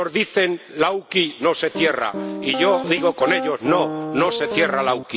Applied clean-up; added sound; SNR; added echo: none; Piano; 6 dB; none.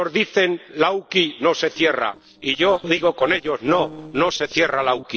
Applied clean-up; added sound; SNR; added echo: neural separator model SepFormer DNS4.